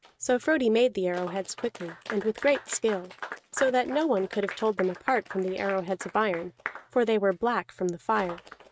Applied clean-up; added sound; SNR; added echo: neural mask model RNNoise.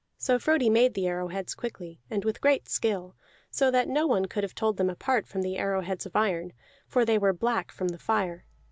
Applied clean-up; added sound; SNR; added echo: none; none; none; none.